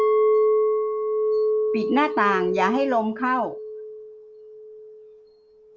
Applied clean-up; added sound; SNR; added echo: none; Chink, clink; -3 dB; none.